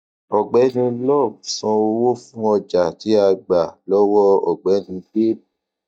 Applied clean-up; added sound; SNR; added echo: neural mask model DeepFilterNet 3.